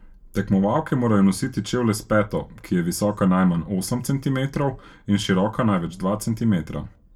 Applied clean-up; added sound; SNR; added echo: none; none; none; reverberation time 0.2 s.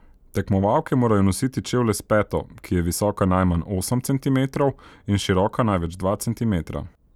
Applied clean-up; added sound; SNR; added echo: none; none; none; none.